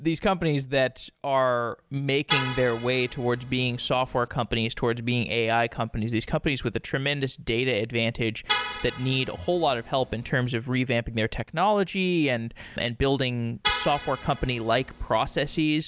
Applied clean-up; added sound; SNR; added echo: none; Vehicle horn, car horn, honking; 8 dB; none.